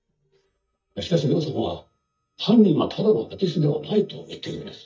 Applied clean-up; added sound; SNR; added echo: neural mask model DeepFilterNet 3.